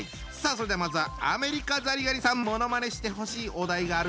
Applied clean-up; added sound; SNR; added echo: none; Piano; 20 dB; none.